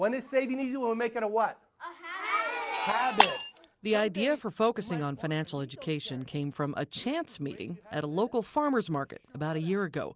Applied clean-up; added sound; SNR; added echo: none; Shatter; 2 dB; none.